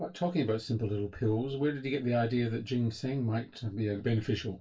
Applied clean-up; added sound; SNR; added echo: none; none; none; reverberation time 0.2 s.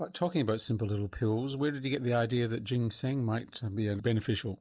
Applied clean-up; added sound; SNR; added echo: none; none; none; none.